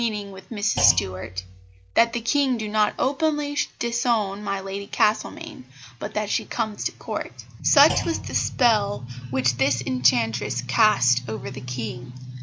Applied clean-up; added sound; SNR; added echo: none; Thump, thud; 14 dB; none.